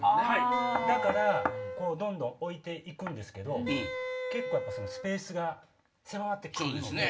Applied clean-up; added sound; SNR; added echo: none; Wind instrument, woodwind instrument; 5 dB; reverberation time 0.2 s.